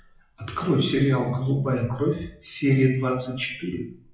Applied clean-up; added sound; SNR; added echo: classical method WPE with log-MMSE.